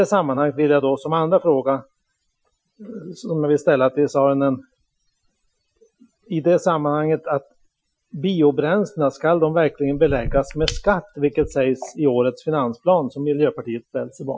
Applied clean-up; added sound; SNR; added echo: classical method Wiener filter.